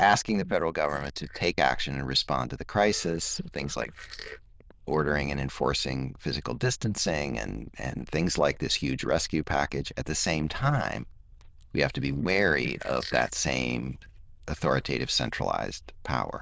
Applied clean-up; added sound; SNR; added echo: neural diffusion model UNIVERSE++.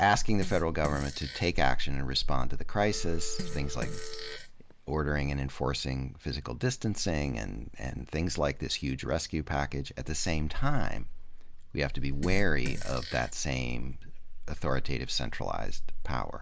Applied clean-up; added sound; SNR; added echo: none; Telephone + Fart; 15 dB; none.